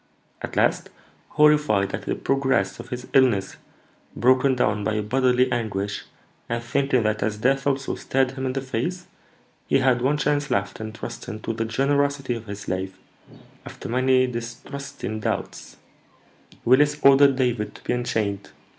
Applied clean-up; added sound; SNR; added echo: none; none; none; none.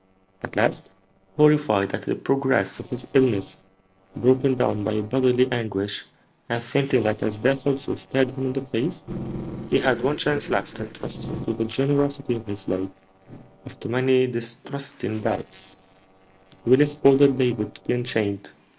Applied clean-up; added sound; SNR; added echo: neural separator model SepFormer DNS4.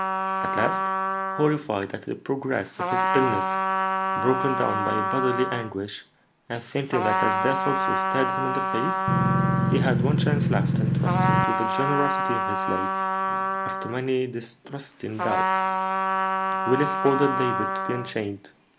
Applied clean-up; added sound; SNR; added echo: none; Engine + Trumpet; -3 dB; none.